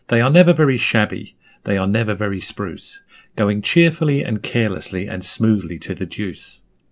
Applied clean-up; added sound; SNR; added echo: none; none; none; none.